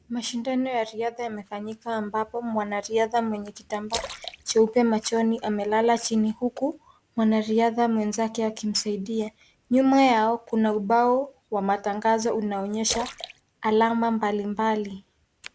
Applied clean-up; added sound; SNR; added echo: none; Splash, splatter; 15 dB; none.